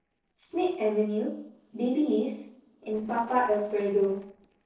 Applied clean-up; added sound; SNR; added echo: neural separator model SepFormer DNS4.